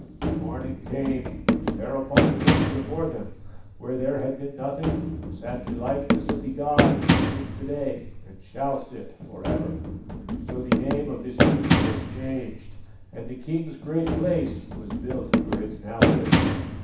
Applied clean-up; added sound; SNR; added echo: none; Run; -5 dB; reverberation time 0.7 s.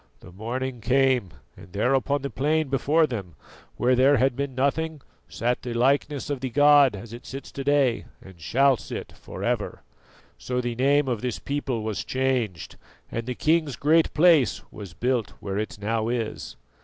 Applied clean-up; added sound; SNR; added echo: none; none; none; none.